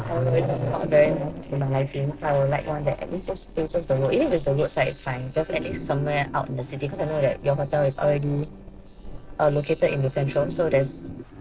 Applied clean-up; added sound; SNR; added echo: neural separator model SepFormer DNS4.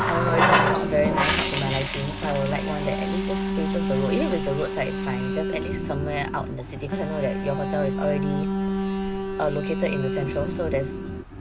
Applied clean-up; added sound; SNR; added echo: none; Water tap, faucet + Alarm; -2 dB; none.